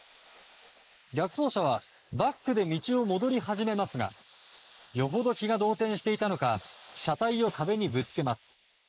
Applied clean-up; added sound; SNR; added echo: neural mask model Resemble Enhance denoiser.